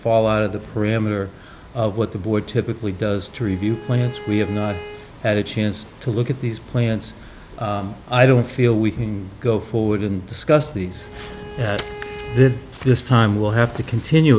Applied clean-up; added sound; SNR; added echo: none; Bowed string instrument; 17 dB; none.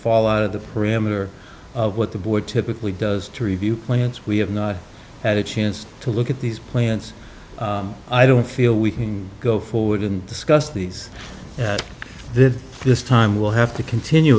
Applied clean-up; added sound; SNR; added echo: none; none; none; none.